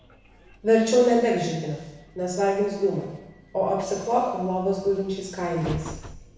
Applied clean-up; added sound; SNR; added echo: none; Train; 18 dB; reverberation time 1.0 s.